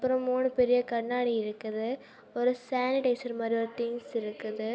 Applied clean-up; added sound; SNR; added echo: none; none; none; none.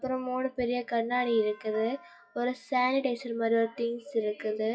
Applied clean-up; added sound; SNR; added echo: classical method WPE with log-MMSE.